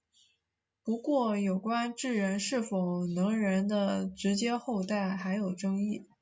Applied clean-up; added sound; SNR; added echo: none; none; none; none.